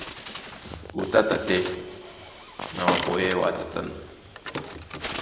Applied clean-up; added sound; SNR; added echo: none; Bird; 7 dB; none.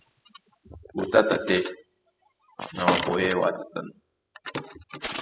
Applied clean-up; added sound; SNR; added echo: classical method spectral subtraction.